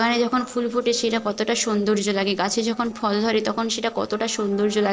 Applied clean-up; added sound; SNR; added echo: neural separator model SepFormer DNS4.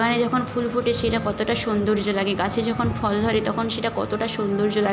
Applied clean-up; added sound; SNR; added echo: none; Wind instrument, woodwind instrument; 20 dB; none.